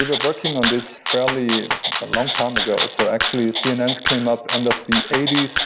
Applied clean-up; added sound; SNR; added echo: none; Rattle (instrument); -1 dB; none.